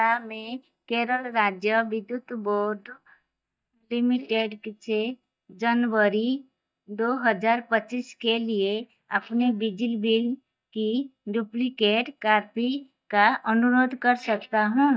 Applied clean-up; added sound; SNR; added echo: neural mask model DeepFilterNet 3.